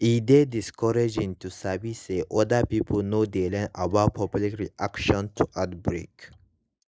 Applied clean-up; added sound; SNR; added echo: neural mask model Resemble Enhance denoiser.